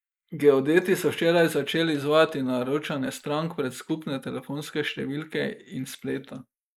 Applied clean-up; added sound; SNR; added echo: neural mask model Resemble Enhance denoiser.